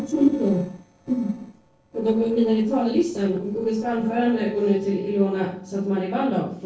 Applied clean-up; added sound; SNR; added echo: neural separator model SepFormer DNS4.